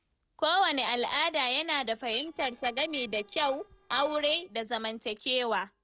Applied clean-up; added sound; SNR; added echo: neural separator model SepFormer DNS4.